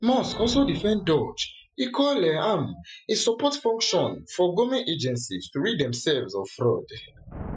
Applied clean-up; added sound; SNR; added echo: classical method Wiener filter.